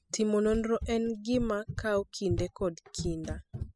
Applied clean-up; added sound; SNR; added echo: classical method spectral subtraction.